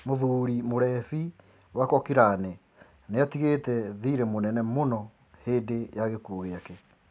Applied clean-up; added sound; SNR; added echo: none; none; none; none.